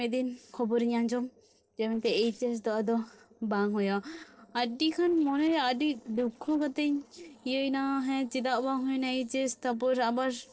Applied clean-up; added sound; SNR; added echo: neural separator model SepFormer DNS4.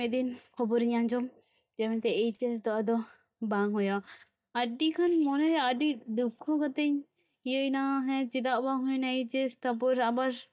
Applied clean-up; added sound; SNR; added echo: neural mask model DeepFilterNet 3.